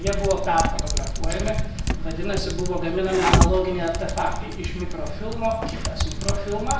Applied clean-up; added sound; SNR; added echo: none; Typing; -2 dB; none.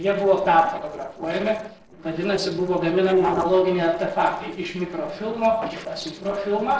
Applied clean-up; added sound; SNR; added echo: neural separator model SepFormer DNS4.